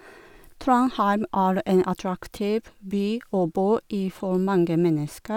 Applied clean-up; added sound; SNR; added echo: none; none; none; none.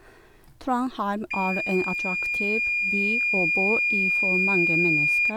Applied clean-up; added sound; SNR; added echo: none; Microwave oven / Alarm; -4 dB; none.